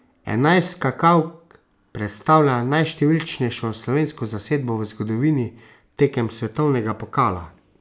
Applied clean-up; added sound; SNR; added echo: none; none; none; none.